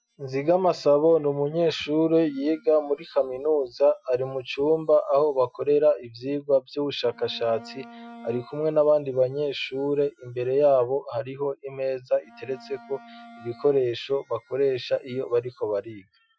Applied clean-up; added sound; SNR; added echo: classical method Wiener filter.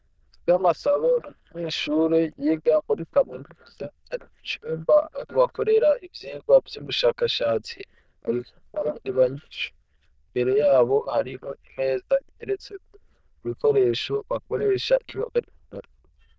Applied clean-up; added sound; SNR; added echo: neural diffusion model UNIVERSE++.